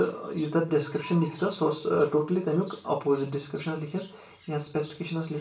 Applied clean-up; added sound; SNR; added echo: none; none; none; reverberation time 0.3 s.